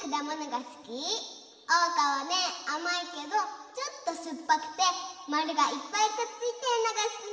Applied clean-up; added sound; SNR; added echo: none; none; none; reverberation time 1.7 s.